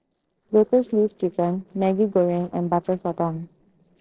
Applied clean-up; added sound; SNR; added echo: neural separator model SepFormer DNS4.